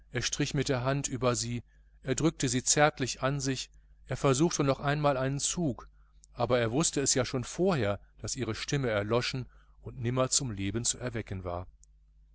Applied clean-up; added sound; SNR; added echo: none; none; none; none.